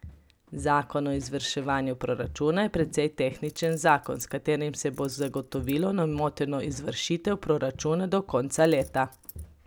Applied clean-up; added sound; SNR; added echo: none; Keys jangling + Walk, footsteps; 19 dB; none.